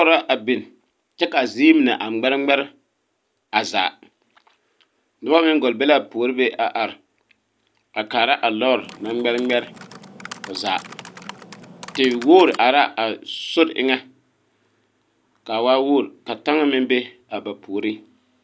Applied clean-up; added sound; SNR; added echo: none; Typing; 17 dB; none.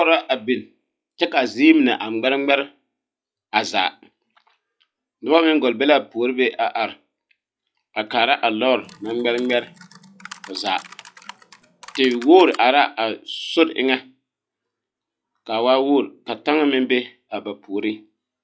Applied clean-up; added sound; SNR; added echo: classical method log-MMSE.